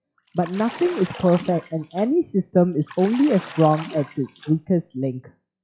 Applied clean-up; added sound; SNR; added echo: classical method log-MMSE.